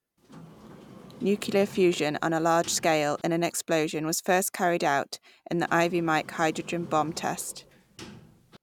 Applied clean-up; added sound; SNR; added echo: none; Sliding door; 20 dB; none.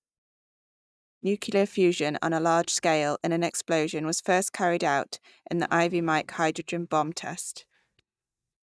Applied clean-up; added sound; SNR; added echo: neural mask model DeepFilterNet 3.